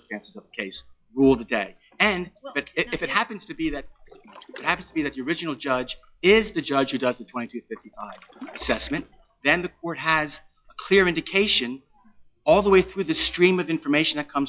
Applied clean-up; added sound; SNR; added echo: classical method log-MMSE.